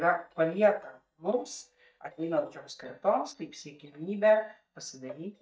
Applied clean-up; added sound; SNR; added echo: neural mask model DeepFilterNet 3.